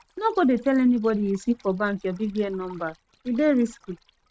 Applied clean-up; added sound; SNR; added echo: neural mask model RNNoise.